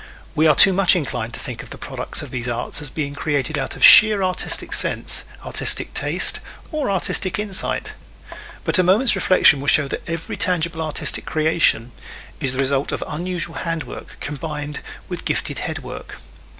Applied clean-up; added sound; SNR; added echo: none; Chink, clink; 20 dB; none.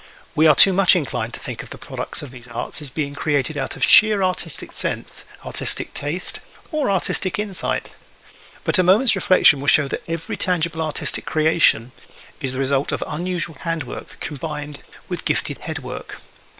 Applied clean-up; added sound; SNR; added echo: neural separator model SepFormer WHAM!.